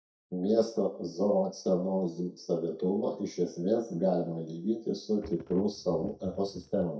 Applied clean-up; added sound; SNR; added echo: neural mask model DeepFilterNet 3.